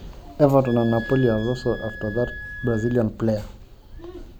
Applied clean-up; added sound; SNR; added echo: none; Camera + Wind instrument, woodwind instrument; 14 dB; none.